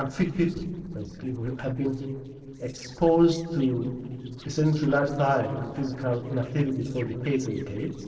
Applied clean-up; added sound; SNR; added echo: neural separator model SepFormer DNS4.